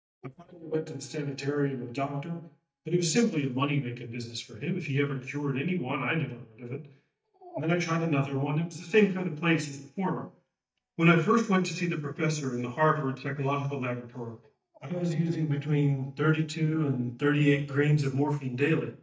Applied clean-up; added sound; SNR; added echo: neural mask model DeepFilterNet 3.